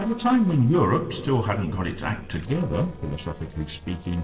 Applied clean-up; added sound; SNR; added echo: neural separator model SepFormer DNS4.